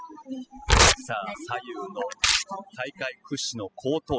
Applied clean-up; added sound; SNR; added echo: classical method spectral subtraction.